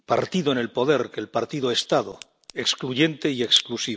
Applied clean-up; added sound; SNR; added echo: none; Crack; 18 dB; none.